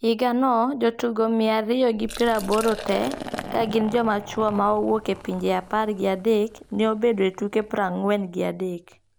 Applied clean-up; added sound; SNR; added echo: none; Liquid; 16 dB; none.